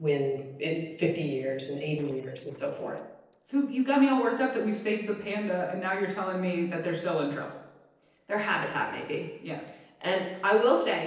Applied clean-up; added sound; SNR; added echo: neural separator model SepFormer DNS4.